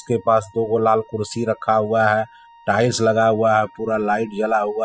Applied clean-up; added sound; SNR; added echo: classical method spectral subtraction.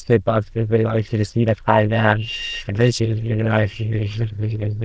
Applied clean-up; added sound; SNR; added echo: neural diffusion model UNIVERSE++.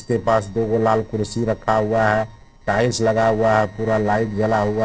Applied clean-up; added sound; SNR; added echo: neural separator model SepFormer DNS4.